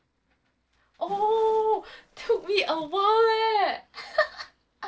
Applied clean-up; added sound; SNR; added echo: neural separator model SepFormer DNS4.